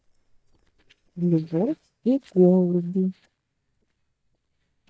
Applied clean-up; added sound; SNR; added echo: neural mask model DeepFilterNet 3.